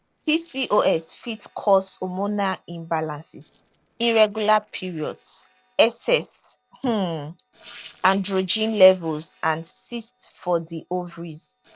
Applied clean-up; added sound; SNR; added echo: neural separator model SepFormer DNS4.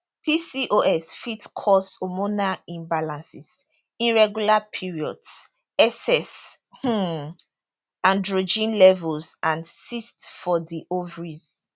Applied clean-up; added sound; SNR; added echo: none; none; none; none.